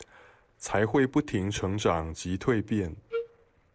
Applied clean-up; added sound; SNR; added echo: neural separator model SepFormer DNS4.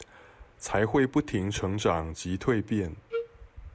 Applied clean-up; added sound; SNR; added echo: none; Wind instrument, woodwind instrument; 7 dB; none.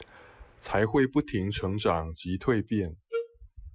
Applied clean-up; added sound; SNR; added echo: classical method Wiener filter.